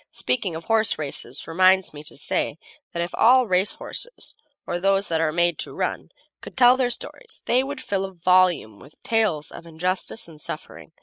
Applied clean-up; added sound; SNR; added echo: neural mask model Resemble Enhance denoiser.